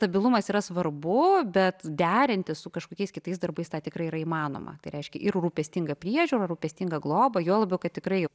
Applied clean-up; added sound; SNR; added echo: none; none; none; none.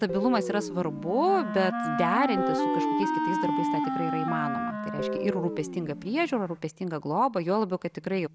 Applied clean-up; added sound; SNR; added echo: none; Wind instrument, woodwind instrument + Guitar; 2 dB; none.